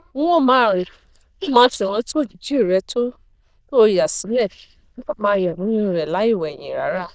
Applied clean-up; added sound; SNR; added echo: neural diffusion model UNIVERSE++.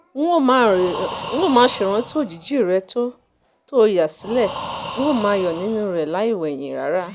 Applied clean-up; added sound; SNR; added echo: none; Breathing; 13 dB; none.